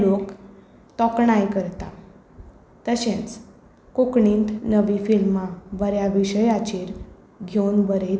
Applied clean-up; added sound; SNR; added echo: none; none; none; none.